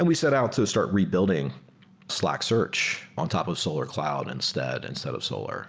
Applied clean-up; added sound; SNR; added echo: none; none; none; none.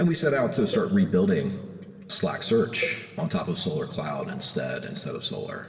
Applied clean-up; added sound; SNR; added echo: none; Cowbell; 15 dB; reverberation time 2.0 s.